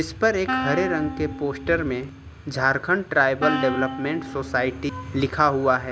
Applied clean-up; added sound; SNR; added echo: none; Wind instrument, woodwind instrument; 9 dB; none.